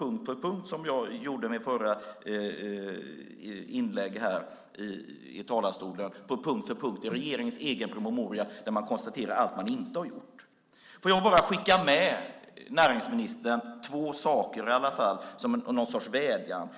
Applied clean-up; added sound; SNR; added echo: none; none; none; none.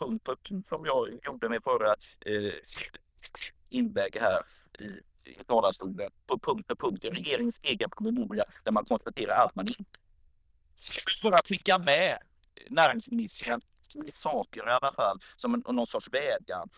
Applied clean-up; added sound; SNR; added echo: neural diffusion model UNIVERSE++.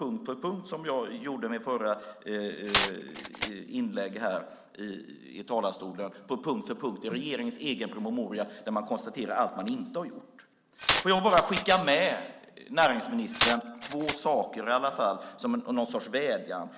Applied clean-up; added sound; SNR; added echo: none; Glass; 1 dB; none.